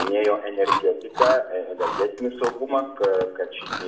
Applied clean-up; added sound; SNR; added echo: none; Chewing, mastication; 6 dB; reverberation time 0.6 s.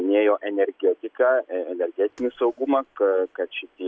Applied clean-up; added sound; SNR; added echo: none; none; none; none.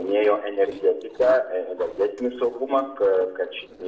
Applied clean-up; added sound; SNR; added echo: neural separator model SepFormer DNS4.